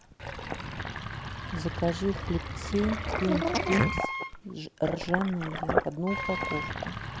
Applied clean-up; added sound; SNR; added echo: none; Wind instrument, woodwind instrument + Sink (filling or washing); -1 dB; none.